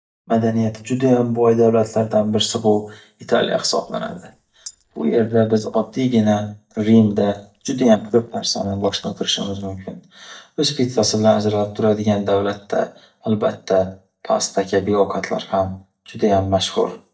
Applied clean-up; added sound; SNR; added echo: neural mask model DeepFilterNet 3.